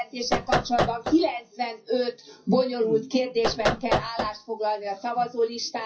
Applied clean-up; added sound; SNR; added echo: classical method WPE with log-MMSE.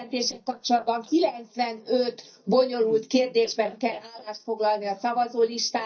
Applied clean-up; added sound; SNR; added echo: neural mask model DeepFilterNet 3.